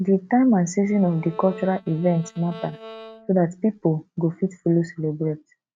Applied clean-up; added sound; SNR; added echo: neural mask model RNNoise.